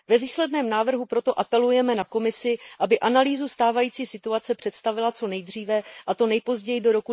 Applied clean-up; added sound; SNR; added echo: neural mask model Resemble Enhance denoiser.